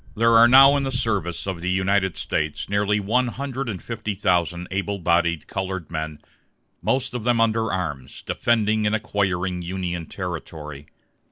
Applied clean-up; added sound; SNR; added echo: none; Walk, footsteps; 18 dB; none.